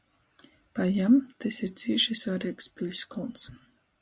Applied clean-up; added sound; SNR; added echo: none; none; none; none.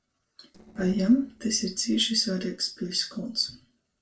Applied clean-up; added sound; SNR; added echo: neural separator model SepFormer DNS4.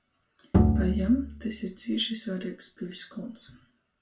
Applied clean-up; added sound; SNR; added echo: none; Bowed string instrument; -5 dB; reverberation time 0.3 s.